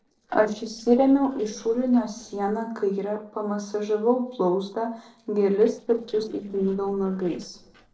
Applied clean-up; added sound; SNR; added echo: neural separator model SepFormer DNS4.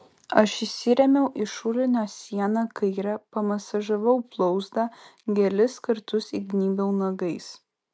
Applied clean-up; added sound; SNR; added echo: none; none; none; none.